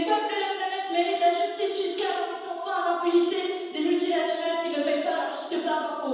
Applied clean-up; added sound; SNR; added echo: none; none; none; reverberation time 1.2 s.